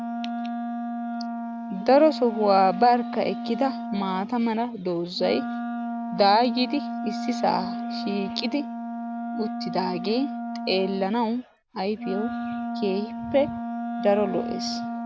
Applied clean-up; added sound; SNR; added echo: none; Wind instrument, woodwind instrument; 6 dB; none.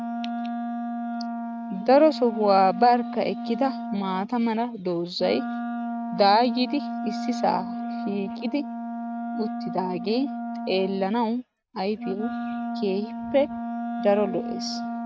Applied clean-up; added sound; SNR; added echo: neural mask model RNNoise.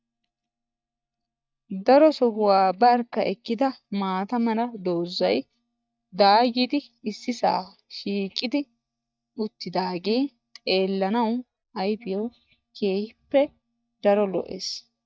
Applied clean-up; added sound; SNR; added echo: neural mask model DeepFilterNet 3.